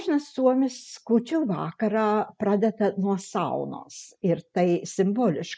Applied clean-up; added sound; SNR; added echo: none; none; none; none.